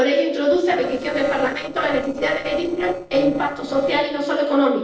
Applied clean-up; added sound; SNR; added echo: neural separator model SepFormer DNS4.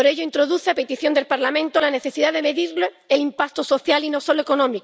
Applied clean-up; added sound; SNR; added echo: none; none; none; none.